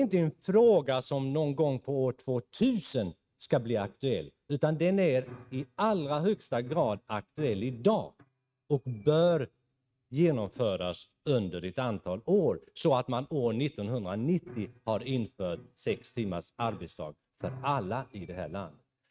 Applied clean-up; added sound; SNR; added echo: neural mask model RNNoise.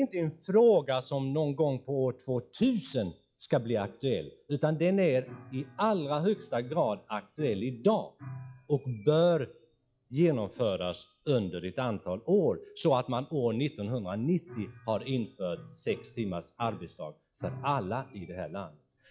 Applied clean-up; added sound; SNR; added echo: classical method log-MMSE.